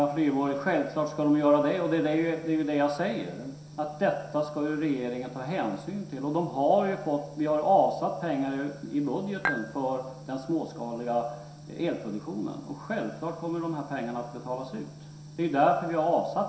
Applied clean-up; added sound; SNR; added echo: none; Dishes, pots, and pans / Chink, clink; 5 dB; reverberation time 0.7 s.